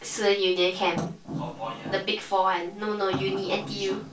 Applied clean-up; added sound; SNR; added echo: none; none; none; reverberation time 0.2 s.